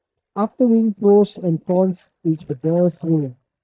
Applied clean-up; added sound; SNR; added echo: neural mask model DeepFilterNet 3.